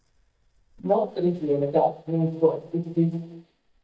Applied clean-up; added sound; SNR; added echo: neural mask model DeepFilterNet 3.